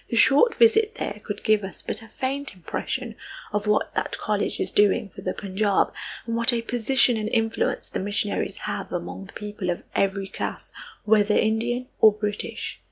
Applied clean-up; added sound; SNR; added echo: none; none; none; none.